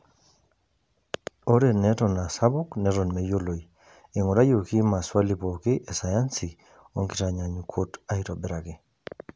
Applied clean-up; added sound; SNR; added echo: none; none; none; none.